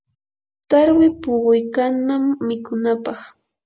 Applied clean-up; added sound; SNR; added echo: none; none; none; none.